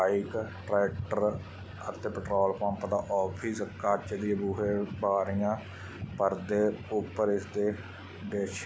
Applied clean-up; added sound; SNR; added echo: none; none; none; none.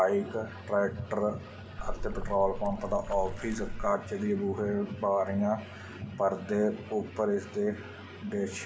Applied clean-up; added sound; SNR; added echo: none; Splash, splatter; 5 dB; reverberation time 1.5 s.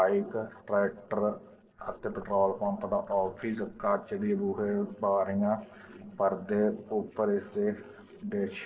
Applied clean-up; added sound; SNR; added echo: neural separator model SepFormer DNS4.